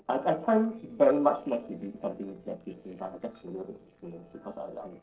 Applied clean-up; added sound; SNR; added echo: neural separator model SepFormer DNS4.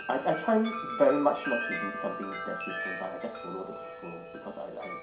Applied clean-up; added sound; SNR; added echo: none; Wind chime; 6 dB; reverberation time 0.5 s.